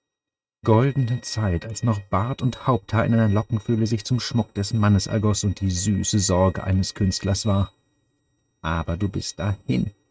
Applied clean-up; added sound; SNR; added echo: neural mask model RNNoise.